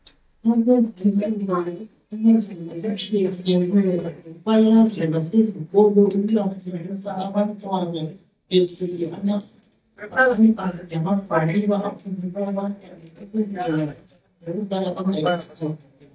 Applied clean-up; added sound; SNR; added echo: neural mask model DeepFilterNet 3.